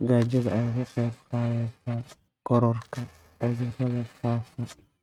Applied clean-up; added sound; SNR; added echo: neural mask model RNNoise.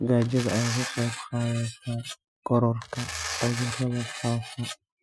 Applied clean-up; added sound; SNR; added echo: classical method Wiener filter.